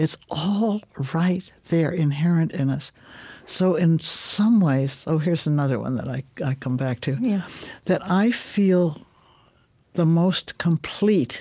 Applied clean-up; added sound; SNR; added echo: none; none; none; none.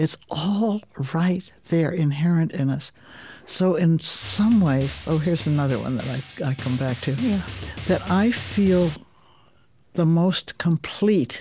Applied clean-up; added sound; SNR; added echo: none; Drum; 17 dB; none.